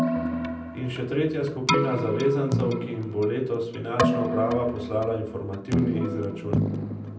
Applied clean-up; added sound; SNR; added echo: none; Keyboard (musical); 0 dB; reverberation time 0.6 s.